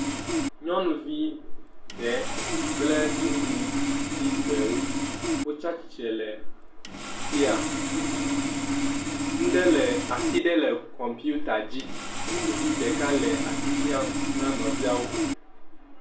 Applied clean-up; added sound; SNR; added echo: none; Sawing; 0 dB; reverberation time 0.3 s.